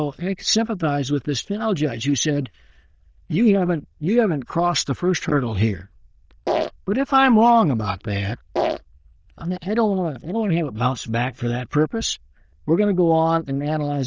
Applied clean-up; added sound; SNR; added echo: neural diffusion model UNIVERSE++.